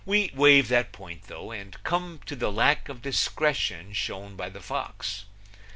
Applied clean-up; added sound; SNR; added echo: none; none; none; none.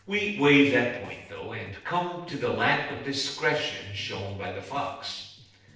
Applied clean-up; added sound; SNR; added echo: neural separator model SepFormer DNS4.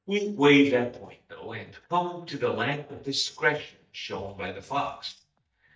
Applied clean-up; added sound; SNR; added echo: neural mask model DeepFilterNet 3.